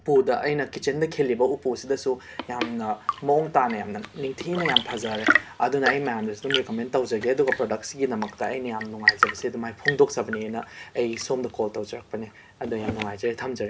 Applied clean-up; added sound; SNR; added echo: none; Tap / Fill (with liquid) / Trickle, dribble / Chirp, tweet / Engine; 5 dB; reverberation time 0.3 s.